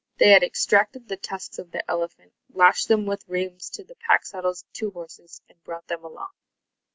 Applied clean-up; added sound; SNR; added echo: none; none; none; none.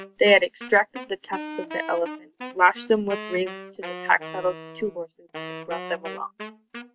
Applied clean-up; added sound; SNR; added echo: none; Wind instrument, woodwind instrument; 12 dB; none.